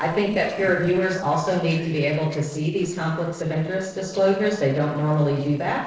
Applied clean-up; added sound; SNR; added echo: neural separator model SepFormer DNS4.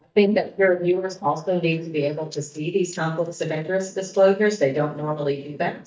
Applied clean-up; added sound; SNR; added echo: neural mask model DeepFilterNet 3.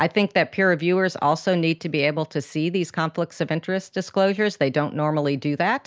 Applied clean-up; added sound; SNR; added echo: none; none; none; none.